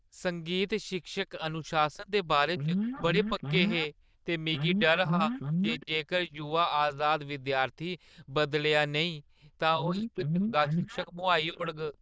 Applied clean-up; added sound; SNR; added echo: neural diffusion model UNIVERSE++.